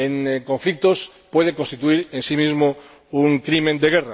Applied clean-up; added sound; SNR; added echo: none; none; none; none.